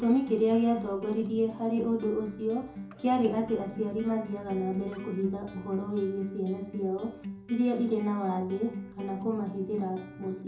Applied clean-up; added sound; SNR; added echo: none; Acoustic guitar; 12 dB; reverberation time 0.6 s.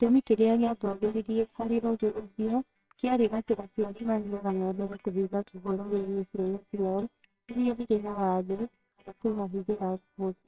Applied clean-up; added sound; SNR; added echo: neural separator model SepFormer WHAMR!.